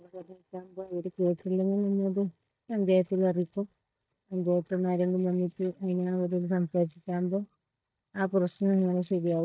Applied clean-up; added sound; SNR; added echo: neural mask model DeepFilterNet 3.